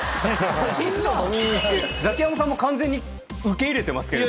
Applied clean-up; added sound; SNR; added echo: none; none; none; none.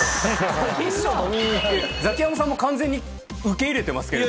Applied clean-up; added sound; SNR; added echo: none; Piano; 15 dB; none.